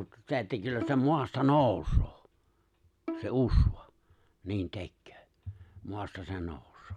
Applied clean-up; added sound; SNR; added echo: none; Bowed string instrument; 14 dB; none.